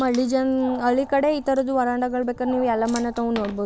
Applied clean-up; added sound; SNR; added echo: none; Water / Splash, splatter + Animal; 17 dB; none.